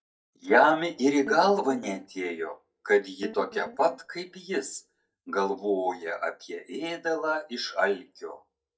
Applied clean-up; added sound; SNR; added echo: neural mask model DeepFilterNet 3.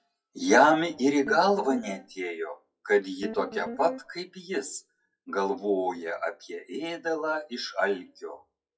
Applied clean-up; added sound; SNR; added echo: classical method WPE with log-MMSE.